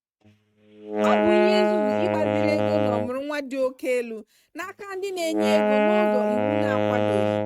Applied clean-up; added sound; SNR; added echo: neural mask model RNNoise.